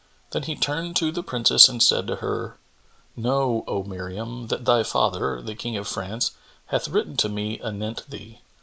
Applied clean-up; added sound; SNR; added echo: none; none; none; none.